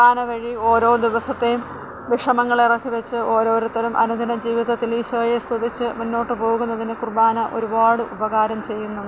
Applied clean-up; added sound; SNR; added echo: none; none; none; none.